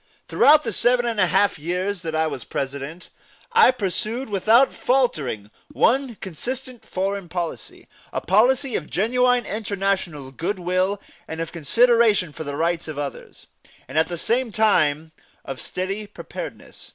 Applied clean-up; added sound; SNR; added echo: none; none; none; none.